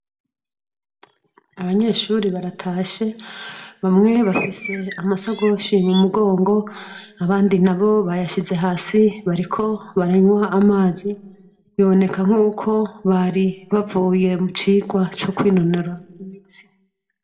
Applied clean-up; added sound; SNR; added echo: none; Bird; 14 dB; reverberation time 0.5 s.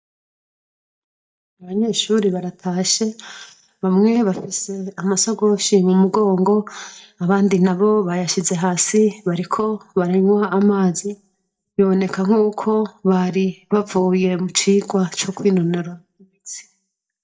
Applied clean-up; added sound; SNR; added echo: neural mask model DeepFilterNet 3.